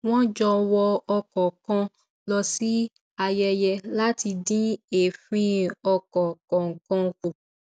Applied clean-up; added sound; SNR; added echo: none; none; none; none.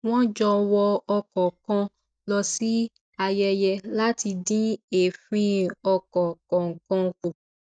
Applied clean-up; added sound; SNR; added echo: neural mask model DeepFilterNet 3.